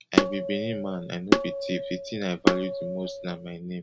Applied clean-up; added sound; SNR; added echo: none; Tabla; -5 dB; none.